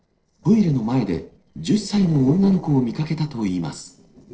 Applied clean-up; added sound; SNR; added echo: neural separator model SepFormer DNS4.